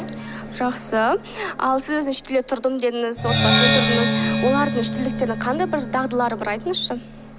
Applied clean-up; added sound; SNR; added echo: none; Percussion; 1 dB; none.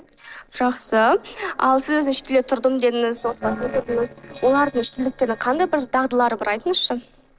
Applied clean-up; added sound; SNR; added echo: neural separator model SepFormer DNS4.